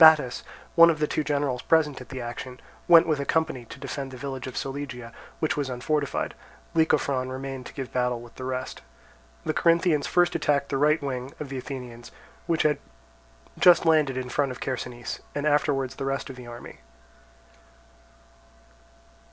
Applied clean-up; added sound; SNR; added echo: none; none; none; none.